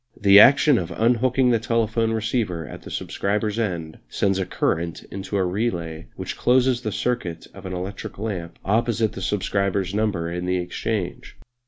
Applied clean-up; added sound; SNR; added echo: none; none; none; none.